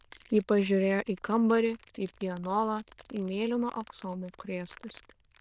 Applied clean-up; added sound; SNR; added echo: neural diffusion model UNIVERSE++.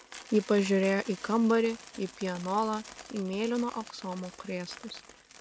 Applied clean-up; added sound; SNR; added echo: none; Coin (dropping); 18 dB; none.